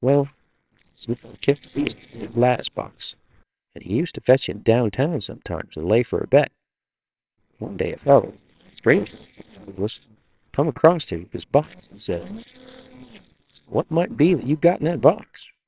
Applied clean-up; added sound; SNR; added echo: neural separator model SepFormer WHAMR!.